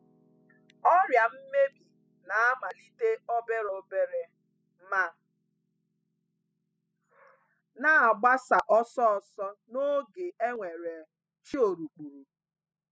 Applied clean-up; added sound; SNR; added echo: classical method spectral subtraction.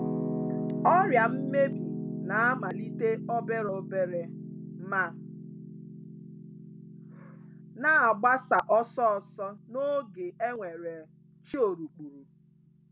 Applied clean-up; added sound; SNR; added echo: none; Piano; 8 dB; none.